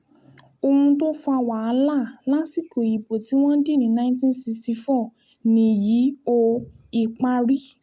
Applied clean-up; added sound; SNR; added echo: none; none; none; none.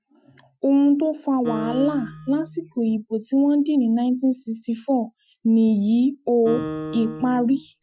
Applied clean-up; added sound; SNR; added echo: classical method Wiener filter.